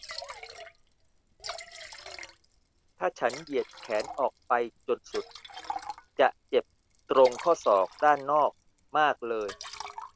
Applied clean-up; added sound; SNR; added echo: none; Liquid; 15 dB; none.